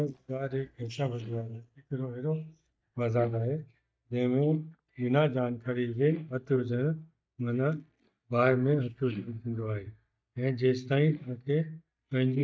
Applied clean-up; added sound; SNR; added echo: neural mask model DeepFilterNet 3.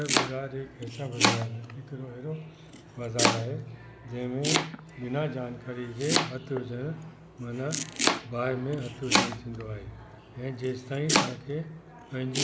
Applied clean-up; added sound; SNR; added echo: none; Domestic sounds, home sounds; -2 dB; none.